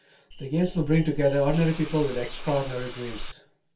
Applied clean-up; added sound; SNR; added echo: none; Hiss / Insect; 9 dB; reverberation time 0.2 s.